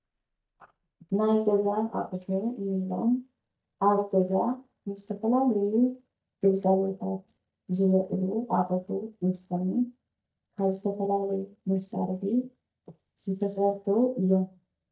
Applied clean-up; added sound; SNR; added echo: neural mask model DeepFilterNet 3.